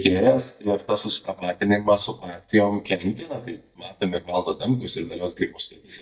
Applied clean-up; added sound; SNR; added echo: neural mask model DeepFilterNet 3.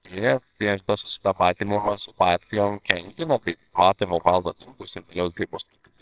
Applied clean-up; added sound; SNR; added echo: neural separator model SepFormer WHAMR!.